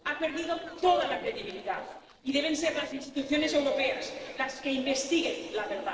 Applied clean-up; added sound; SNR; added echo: neural separator model SepFormer DNS4.